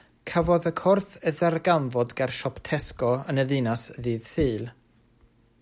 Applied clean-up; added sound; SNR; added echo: none; none; none; none.